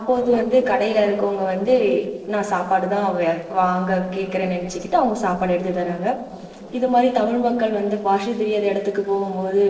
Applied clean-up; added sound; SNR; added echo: neural separator model SepFormer DNS4.